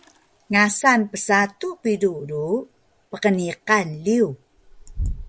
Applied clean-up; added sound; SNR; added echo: none; Toilet flush; 14 dB; none.